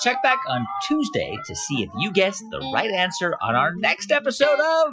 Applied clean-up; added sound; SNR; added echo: classical method Wiener filter.